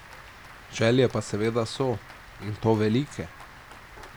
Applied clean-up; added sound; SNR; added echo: none; Applause; 20 dB; none.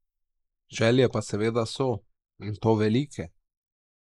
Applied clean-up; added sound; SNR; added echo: neural mask model Resemble Enhance denoiser.